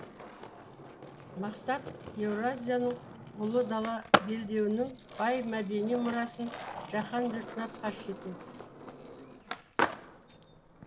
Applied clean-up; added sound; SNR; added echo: none; Skateboard; 3 dB; none.